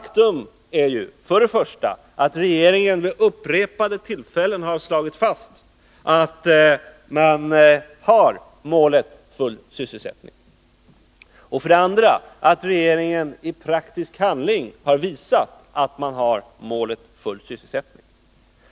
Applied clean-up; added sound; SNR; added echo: none; none; none; none.